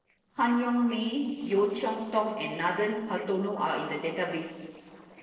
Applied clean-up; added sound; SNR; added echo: neural separator model SepFormer DNS4.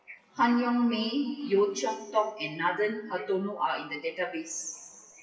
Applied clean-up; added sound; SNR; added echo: classical method WPE with log-MMSE.